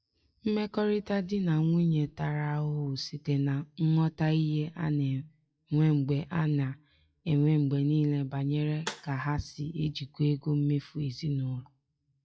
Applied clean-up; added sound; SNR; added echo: classical method WPE with log-MMSE.